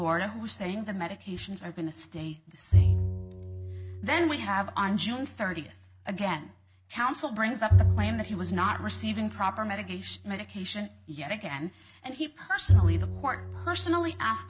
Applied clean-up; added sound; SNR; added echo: none; Bowed string instrument; -1 dB; none.